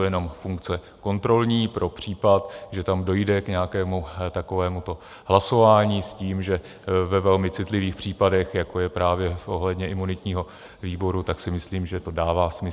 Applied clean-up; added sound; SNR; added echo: none; none; none; none.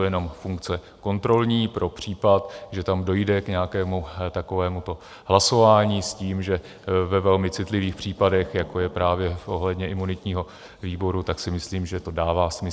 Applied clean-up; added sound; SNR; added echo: none; Knock; 19 dB; none.